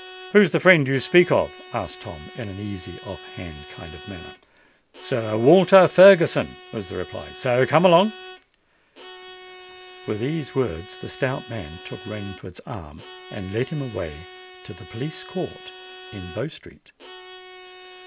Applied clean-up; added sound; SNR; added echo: none; Bowed string instrument; 19 dB; none.